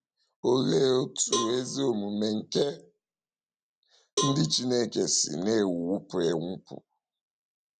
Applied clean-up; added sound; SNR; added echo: none; Cowbell; 8 dB; none.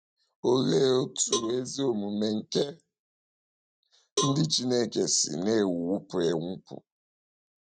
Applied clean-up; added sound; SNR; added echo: neural mask model RNNoise.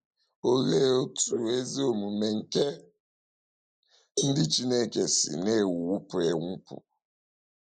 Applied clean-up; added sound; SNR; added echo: neural mask model Resemble Enhance denoiser.